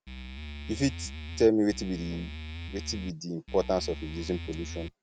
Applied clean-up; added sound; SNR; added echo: none; Musical instrument; 9 dB; none.